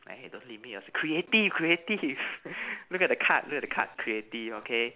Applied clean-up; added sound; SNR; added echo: none; none; none; none.